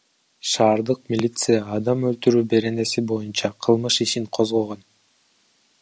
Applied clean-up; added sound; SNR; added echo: none; none; none; none.